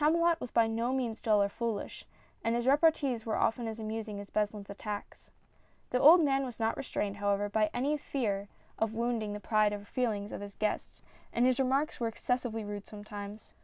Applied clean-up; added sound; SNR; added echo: none; none; none; none.